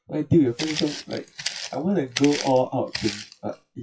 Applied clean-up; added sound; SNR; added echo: classical method WPE with log-MMSE.